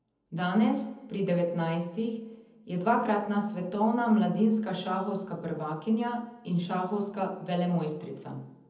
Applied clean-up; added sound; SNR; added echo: none; none; none; reverberation time 0.7 s.